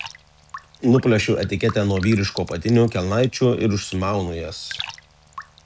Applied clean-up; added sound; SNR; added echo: none; Raindrop; 17 dB; none.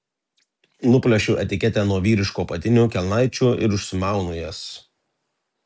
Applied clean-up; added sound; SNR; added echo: none; none; none; none.